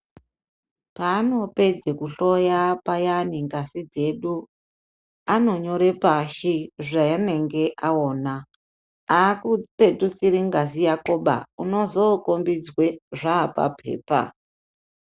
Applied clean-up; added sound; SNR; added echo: neural separator model SepFormer DNS4.